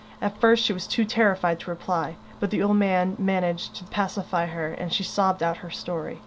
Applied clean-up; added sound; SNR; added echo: none; none; none; none.